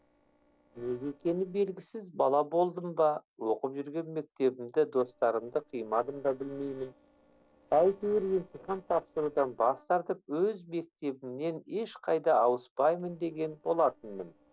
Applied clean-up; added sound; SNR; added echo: neural separator model SepFormer DNS4.